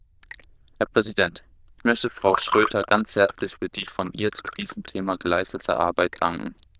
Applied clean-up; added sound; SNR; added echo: neural diffusion model UNIVERSE++.